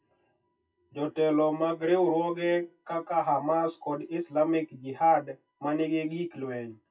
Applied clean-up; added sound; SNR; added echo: classical method WPE with log-MMSE.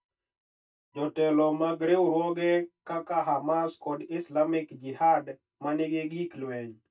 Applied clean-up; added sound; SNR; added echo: neural mask model DeepFilterNet 3.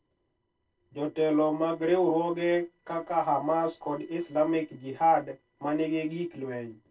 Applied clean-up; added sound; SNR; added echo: neural separator model SepFormer DNS4.